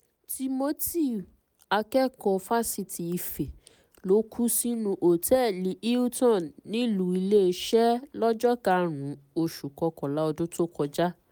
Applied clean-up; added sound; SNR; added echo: none; none; none; none.